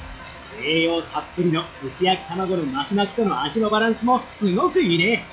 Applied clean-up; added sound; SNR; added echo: classical method log-MMSE.